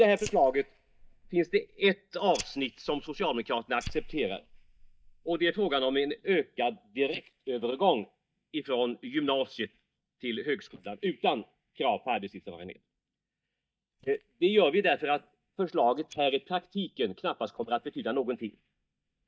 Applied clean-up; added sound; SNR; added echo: neural mask model DeepFilterNet 3.